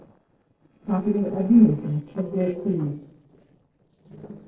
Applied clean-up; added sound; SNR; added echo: neural separator model SepFormer DNS4.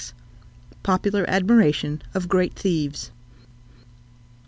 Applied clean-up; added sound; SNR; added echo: none; none; none; none.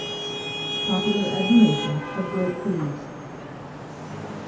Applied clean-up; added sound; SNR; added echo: none; Traffic noise, roadway noise / Vehicle horn, car horn, honking; 6 dB; reverberation time 0.6 s.